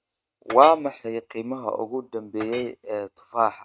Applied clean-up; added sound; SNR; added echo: neural mask model RNNoise.